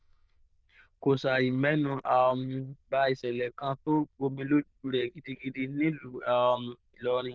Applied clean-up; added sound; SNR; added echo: neural diffusion model UNIVERSE++.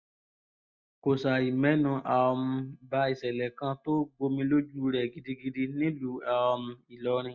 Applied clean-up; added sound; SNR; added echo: neural mask model DeepFilterNet 3.